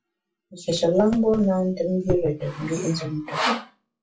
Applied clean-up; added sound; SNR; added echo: classical method WPE with log-MMSE.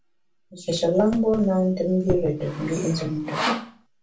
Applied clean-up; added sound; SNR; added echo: none; Sawing; 8 dB; reverberation time 0.2 s.